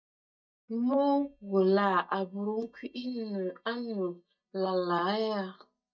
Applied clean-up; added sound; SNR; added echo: neural mask model DeepFilterNet 3.